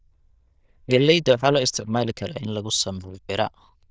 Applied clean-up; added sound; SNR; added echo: neural diffusion model UNIVERSE++.